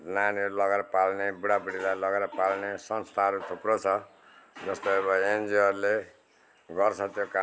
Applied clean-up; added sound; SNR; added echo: none; none; none; none.